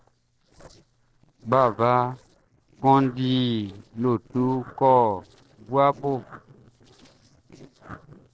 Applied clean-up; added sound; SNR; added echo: neural separator model SepFormer DNS4.